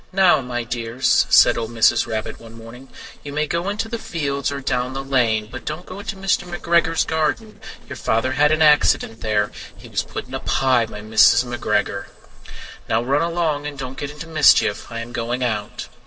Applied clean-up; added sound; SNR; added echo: neural separator model SepFormer DNS4.